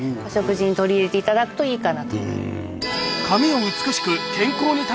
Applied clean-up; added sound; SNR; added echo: none; none; none; none.